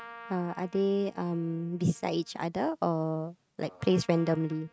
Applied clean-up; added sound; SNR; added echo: neural mask model RNNoise.